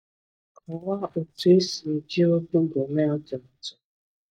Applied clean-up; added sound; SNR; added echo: neural mask model DeepFilterNet 3.